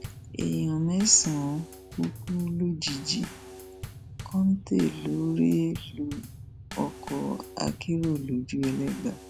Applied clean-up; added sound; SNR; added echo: none; Bass drum / Snare drum / Drum kit; 14 dB; none.